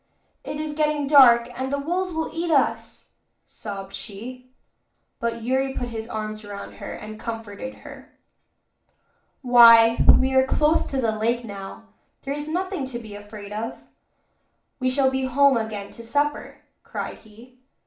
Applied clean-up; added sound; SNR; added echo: none; none; none; reverberation time 0.4 s.